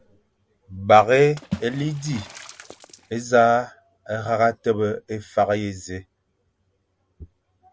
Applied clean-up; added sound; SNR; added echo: none; Water / Splash, splatter; 14 dB; none.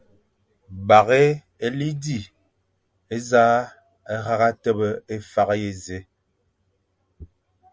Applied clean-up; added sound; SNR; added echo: none; none; none; none.